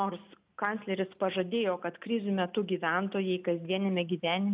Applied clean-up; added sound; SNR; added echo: none; none; none; none.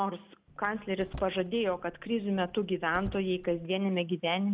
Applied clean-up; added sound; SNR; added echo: none; Car; 16 dB; none.